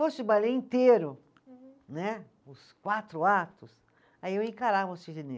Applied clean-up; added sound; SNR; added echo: none; none; none; none.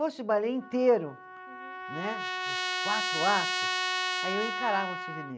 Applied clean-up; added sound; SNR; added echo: none; Trumpet; 2 dB; none.